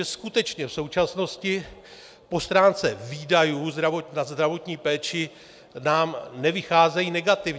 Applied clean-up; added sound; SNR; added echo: none; none; none; none.